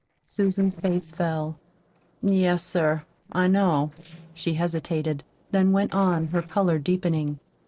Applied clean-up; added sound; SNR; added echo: neural separator model SepFormer DNS4.